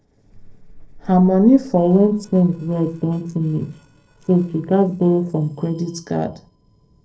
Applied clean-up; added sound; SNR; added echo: neural separator model SepFormer DNS4.